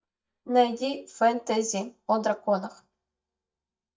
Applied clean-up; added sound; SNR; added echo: neural mask model DeepFilterNet 3.